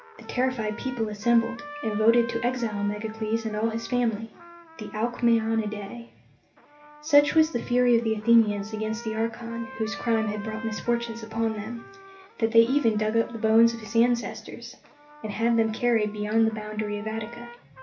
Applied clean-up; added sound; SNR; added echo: none; Trumpet; 18 dB; reverberation time 0.3 s.